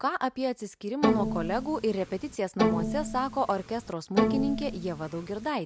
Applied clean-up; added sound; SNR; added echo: none; Bowed string instrument; 0 dB; none.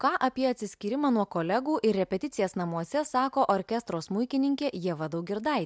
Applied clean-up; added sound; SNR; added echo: none; none; none; none.